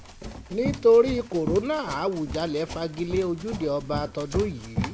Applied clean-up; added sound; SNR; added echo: none; Run; 9 dB; none.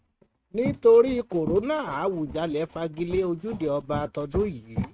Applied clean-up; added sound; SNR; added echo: neural mask model RNNoise.